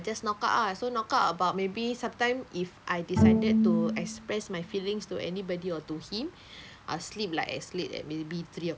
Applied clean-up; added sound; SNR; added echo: none; Bowed string instrument; -4 dB; none.